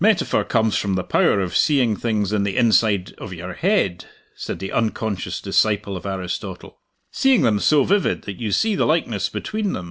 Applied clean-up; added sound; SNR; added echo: none; none; none; none.